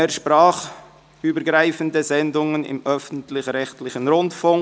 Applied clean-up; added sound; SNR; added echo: none; none; none; none.